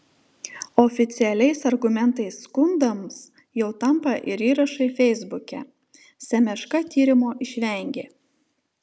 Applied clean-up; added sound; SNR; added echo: none; none; none; none.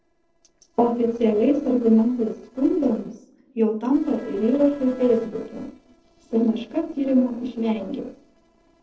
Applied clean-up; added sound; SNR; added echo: neural separator model SepFormer DNS4.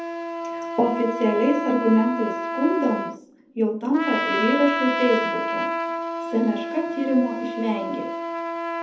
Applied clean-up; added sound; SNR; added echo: none; Trumpet; 4 dB; reverberation time 0.7 s.